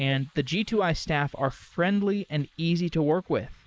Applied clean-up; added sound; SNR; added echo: neural mask model Resemble Enhance denoiser.